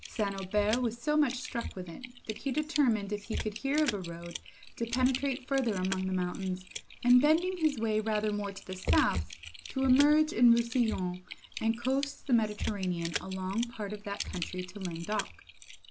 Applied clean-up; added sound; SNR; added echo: none; Typing; 10 dB; none.